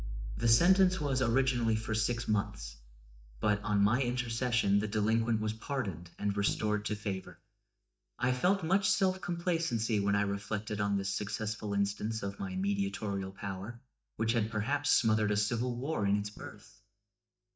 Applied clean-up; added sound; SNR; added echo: neural mask model DeepFilterNet 3.